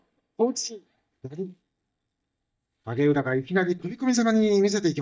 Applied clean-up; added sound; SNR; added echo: neural mask model DeepFilterNet 3.